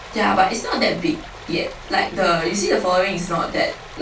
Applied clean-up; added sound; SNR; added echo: none; Stream; 17 dB; reverberation time 0.2 s.